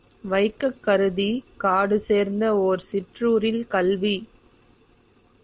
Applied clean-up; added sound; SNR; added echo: none; none; none; none.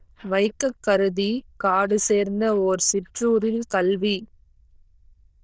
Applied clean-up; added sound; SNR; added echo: neural diffusion model UNIVERSE++.